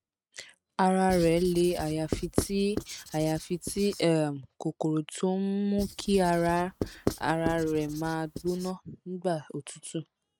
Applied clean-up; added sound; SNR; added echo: neural mask model RNNoise.